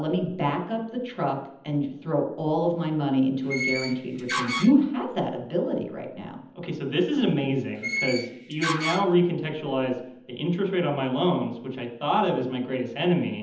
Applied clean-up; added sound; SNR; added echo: none; Door; 5 dB; reverberation time 0.8 s.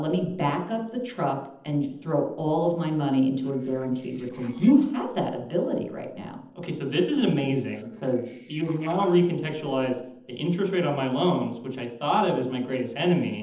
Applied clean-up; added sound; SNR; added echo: neural separator model SepFormer DNS4.